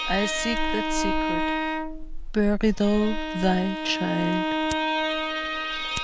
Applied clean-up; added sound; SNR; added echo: none; Bowed string instrument + Fire; -1 dB; none.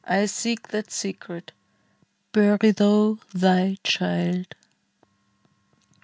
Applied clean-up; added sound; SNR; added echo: none; none; none; none.